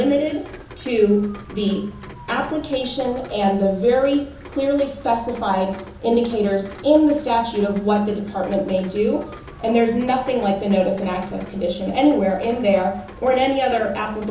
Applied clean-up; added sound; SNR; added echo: none; Rain; 19 dB; reverberation time 1.2 s.